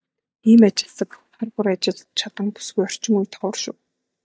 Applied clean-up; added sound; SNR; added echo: neural mask model DeepFilterNet 3.